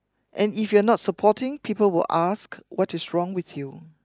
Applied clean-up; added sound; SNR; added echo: neural mask model Resemble Enhance denoiser.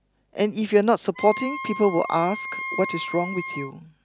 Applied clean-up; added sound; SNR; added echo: none; Wind instrument, woodwind instrument; 10 dB; none.